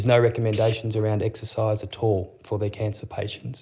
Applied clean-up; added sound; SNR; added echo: none; Tools; 16 dB; none.